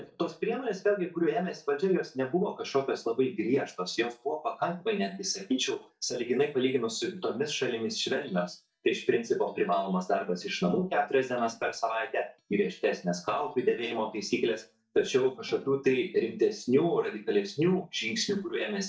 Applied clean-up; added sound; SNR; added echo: neural mask model DeepFilterNet 3.